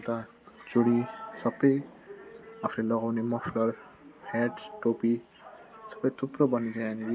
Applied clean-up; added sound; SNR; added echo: none; none; none; none.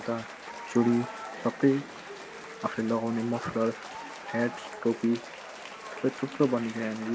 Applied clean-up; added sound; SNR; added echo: none; Applause / Cheering; 13 dB; none.